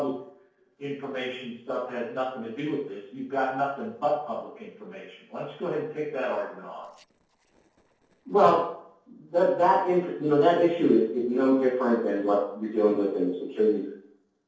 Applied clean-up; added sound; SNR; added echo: neural separator model SepFormer DNS4.